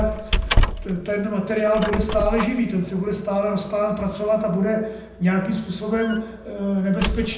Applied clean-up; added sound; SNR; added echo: none; Squeak; 5 dB; reverberation time 0.8 s.